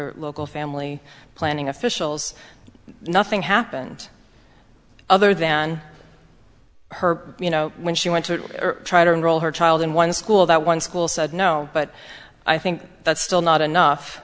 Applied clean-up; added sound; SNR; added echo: none; none; none; none.